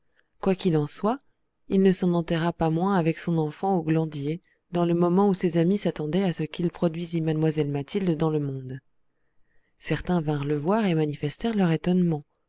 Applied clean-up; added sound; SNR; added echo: none; none; none; none.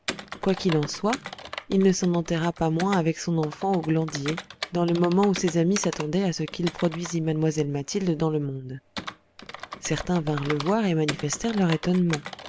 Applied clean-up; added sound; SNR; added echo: none; Computer keyboard; 13 dB; none.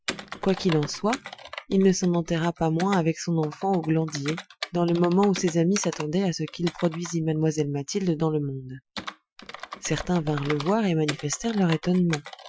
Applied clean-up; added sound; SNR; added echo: classical method Wiener filter.